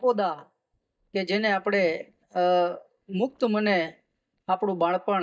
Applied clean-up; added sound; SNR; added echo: neural mask model DeepFilterNet 3.